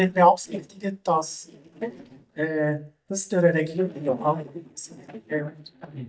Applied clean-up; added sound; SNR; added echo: neural mask model DeepFilterNet 3.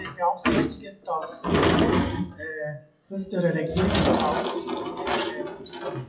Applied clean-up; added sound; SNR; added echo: classical method WPE with log-MMSE.